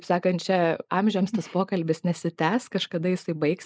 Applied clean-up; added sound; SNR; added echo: neural mask model Resemble Enhance denoiser.